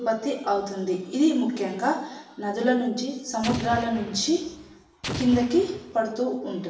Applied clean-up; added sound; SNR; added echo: none; Explosion; 11 dB; reverberation time 0.8 s.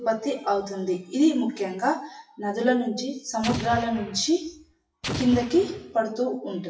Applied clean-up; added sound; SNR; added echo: classical method WPE with log-MMSE.